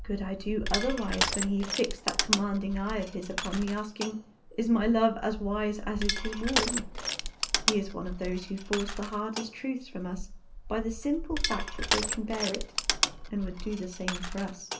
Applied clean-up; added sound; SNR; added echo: none; Crushing; 2 dB; reverberation time 0.3 s.